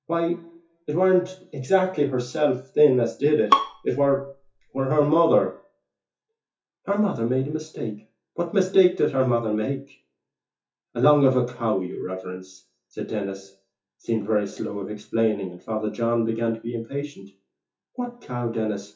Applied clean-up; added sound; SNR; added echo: classical method WPE with log-MMSE.